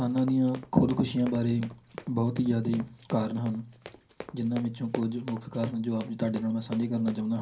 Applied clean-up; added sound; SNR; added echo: none; Run; 17 dB; reverberation time 0.3 s.